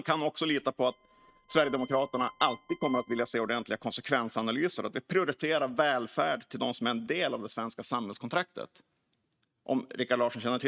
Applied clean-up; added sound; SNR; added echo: neural mask model RNNoise.